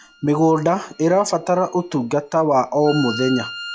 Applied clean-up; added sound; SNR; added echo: classical method log-MMSE.